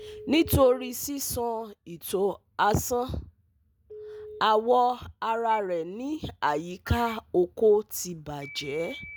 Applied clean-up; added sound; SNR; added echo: none; Telephone; 20 dB; none.